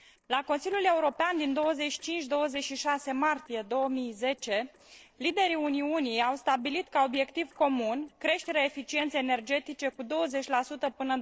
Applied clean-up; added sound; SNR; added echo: neural separator model SepFormer DNS4.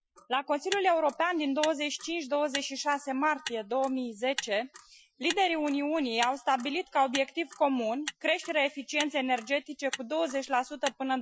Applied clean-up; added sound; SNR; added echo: classical method Wiener filter.